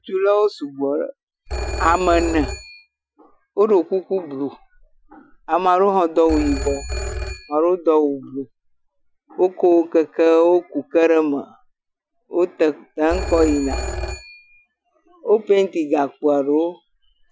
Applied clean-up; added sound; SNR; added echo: classical method Wiener filter.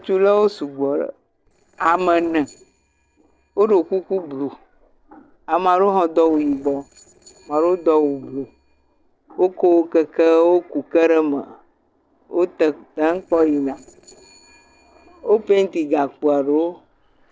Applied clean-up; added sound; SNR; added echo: neural separator model SepFormer DNS4.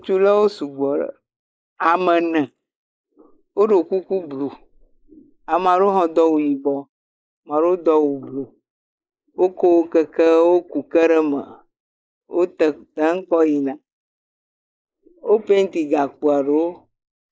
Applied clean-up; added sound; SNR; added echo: neural mask model Resemble Enhance denoiser.